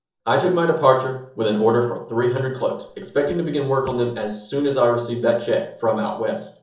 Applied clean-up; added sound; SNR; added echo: neural separator model SepFormer DNS4.